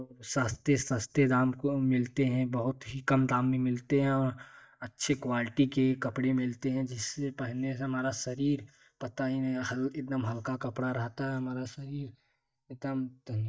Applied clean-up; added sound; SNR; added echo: neural mask model DeepFilterNet 3.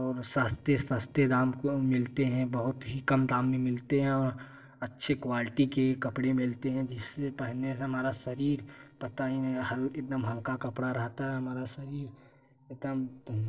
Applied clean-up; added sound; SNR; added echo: neural separator model SepFormer DNS4.